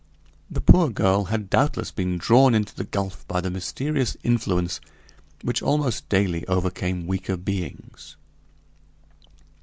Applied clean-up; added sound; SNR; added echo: none; none; none; none.